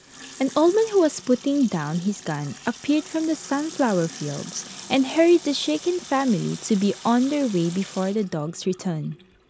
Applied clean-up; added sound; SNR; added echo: none; Sink (filling or washing) / Water tap, faucet; 18 dB; none.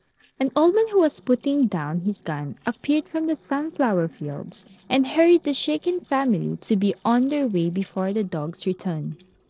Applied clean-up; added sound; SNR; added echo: neural separator model SepFormer DNS4.